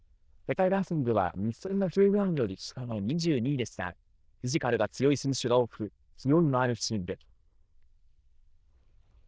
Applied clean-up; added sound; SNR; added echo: neural diffusion model UNIVERSE++.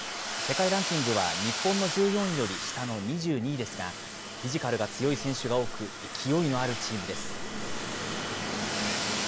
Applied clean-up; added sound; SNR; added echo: none; Domestic sounds, home sounds; 4 dB; none.